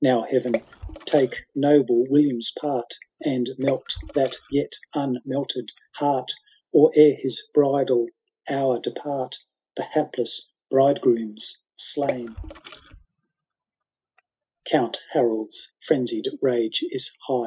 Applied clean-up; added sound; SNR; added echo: classical method spectral subtraction.